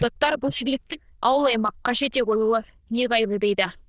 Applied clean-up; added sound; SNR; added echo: neural diffusion model UNIVERSE++.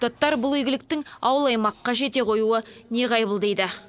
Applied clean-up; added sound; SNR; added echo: none; none; none; none.